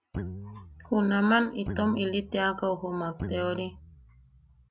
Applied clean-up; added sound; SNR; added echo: none; Guitar; 11 dB; none.